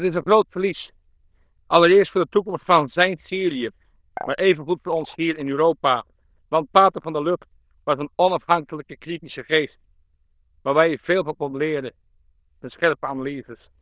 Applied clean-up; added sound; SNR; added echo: neural diffusion model UNIVERSE++.